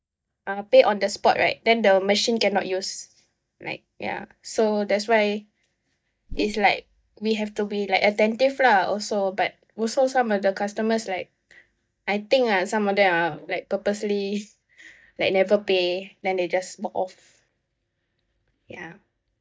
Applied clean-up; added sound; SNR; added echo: neural mask model DeepFilterNet 3.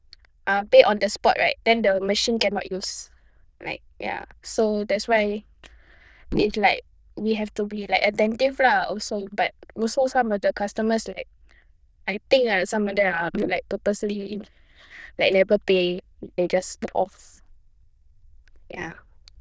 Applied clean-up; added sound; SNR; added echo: neural diffusion model UNIVERSE++.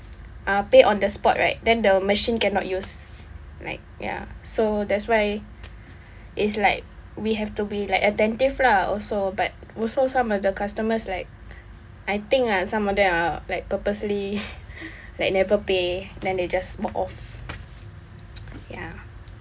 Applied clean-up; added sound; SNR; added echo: none; none; none; none.